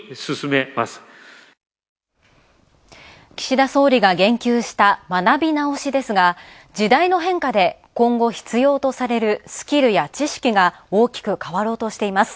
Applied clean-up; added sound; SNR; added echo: none; none; none; none.